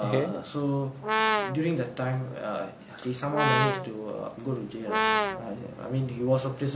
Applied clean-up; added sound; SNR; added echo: none; Brass instrument; -2 dB; none.